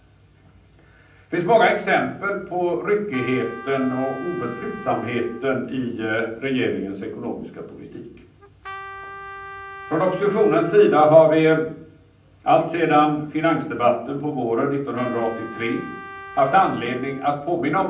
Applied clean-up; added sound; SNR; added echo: none; Trumpet; 16 dB; reverberation time 0.6 s.